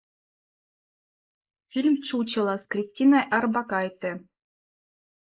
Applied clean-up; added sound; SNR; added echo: neural mask model Resemble Enhance denoiser.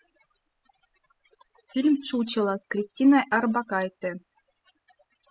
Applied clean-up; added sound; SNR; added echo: classical method spectral subtraction.